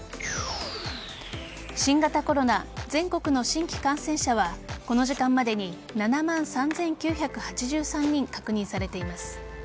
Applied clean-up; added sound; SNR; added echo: none; none; none; none.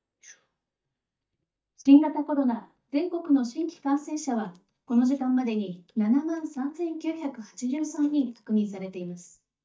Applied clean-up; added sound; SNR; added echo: neural mask model DeepFilterNet 3.